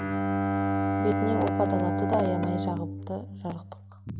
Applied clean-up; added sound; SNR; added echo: none; Bowed string instrument; -3 dB; none.